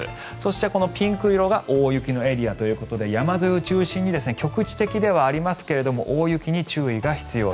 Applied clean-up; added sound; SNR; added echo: none; none; none; none.